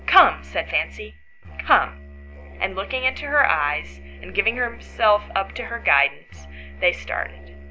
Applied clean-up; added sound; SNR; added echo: none; Musical instrument; 17 dB; none.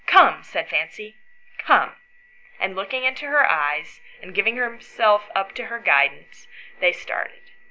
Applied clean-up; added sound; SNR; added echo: none; none; none; none.